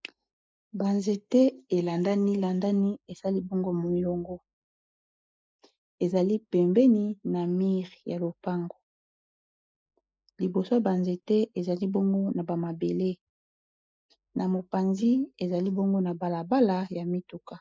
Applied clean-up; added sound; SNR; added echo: neural mask model Resemble Enhance denoiser.